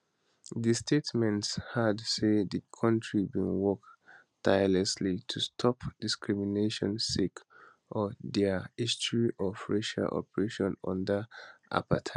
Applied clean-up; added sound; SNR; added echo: none; none; none; none.